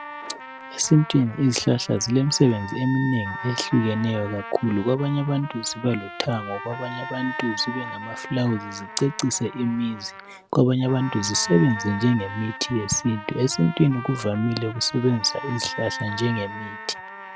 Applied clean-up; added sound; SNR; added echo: none; Trumpet + Wind instrument, woodwind instrument; 12 dB; none.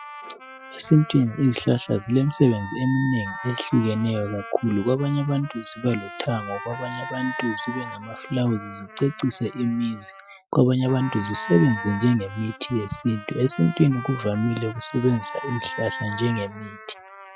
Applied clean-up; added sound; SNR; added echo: classical method Wiener filter.